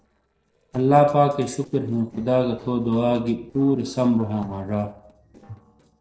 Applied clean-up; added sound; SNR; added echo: neural separator model SepFormer DNS4.